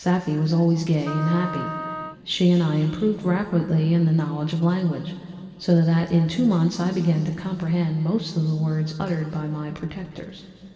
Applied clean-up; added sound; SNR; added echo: none; Wind instrument, woodwind instrument; 12 dB; reverberation time 2.4 s.